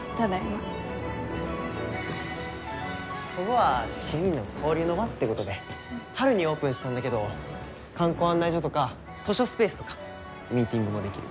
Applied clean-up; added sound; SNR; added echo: none; none; none; none.